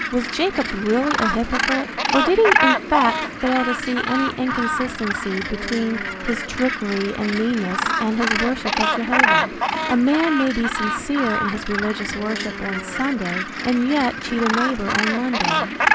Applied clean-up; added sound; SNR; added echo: none; Gull, seagull; 1 dB; none.